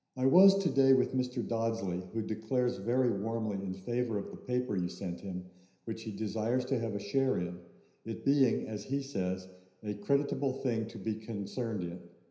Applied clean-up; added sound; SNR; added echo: none; none; none; reverberation time 0.9 s.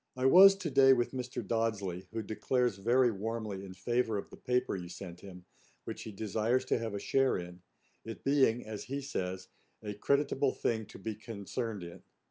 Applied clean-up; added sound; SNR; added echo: none; none; none; none.